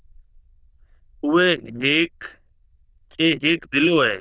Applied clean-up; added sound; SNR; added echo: neural diffusion model UNIVERSE++.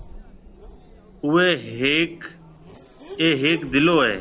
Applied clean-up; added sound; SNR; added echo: none; Race car, auto racing / Accelerating, revving, vroom; 19 dB; none.